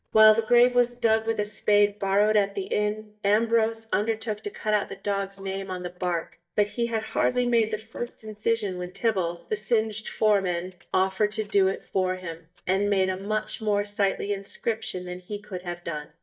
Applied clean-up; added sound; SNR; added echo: neural mask model DeepFilterNet 3.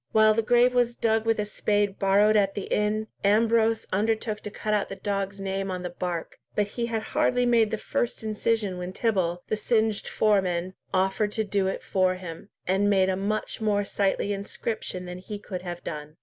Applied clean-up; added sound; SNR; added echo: none; none; none; none.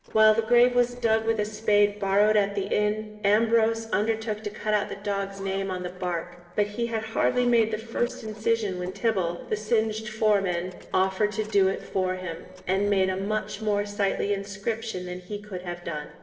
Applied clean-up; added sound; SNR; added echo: neural separator model SepFormer DNS4.